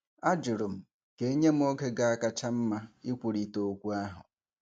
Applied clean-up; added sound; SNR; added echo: none; none; none; none.